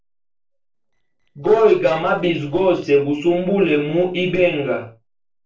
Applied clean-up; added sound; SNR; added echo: neural separator model SepFormer DNS4.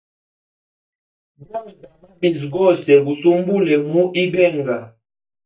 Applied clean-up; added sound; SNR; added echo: neural mask model DeepFilterNet 3.